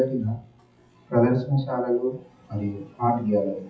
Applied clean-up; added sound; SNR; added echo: classical method WPE with log-MMSE.